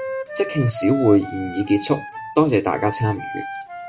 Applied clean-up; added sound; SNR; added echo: none; Wind instrument, woodwind instrument; 10 dB; none.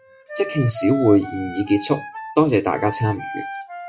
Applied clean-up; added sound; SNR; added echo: classical method log-MMSE.